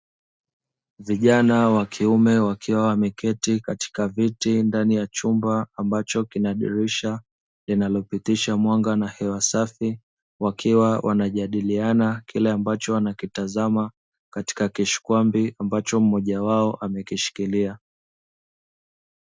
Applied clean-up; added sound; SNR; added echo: none; none; none; none.